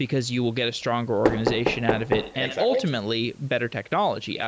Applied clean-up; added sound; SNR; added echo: none; Knock; 6 dB; none.